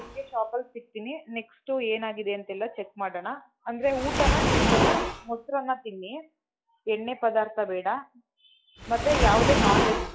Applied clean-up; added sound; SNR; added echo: classical method log-MMSE.